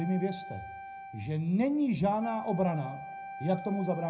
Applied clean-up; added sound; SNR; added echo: none; Wind instrument, woodwind instrument; 12 dB; reverberation time 0.4 s.